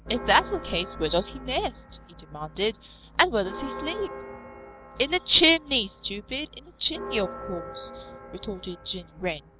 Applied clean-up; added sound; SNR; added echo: none; Church bell; 13 dB; none.